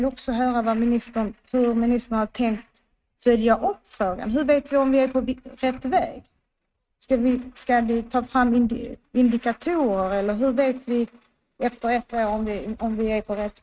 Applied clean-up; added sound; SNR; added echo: neural mask model RNNoise.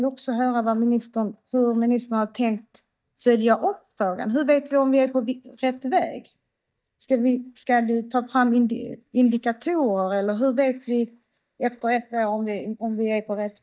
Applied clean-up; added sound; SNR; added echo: neural mask model DeepFilterNet 3.